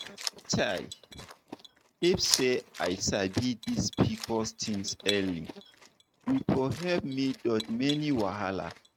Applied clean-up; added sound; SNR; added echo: neural mask model RNNoise.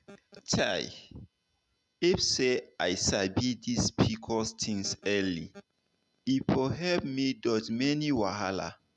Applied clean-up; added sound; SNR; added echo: none; none; none; none.